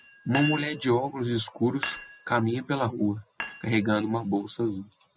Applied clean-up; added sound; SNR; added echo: none; Chink, clink; 12 dB; none.